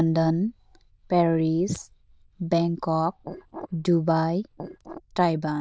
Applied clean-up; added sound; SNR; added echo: neural diffusion model UNIVERSE++.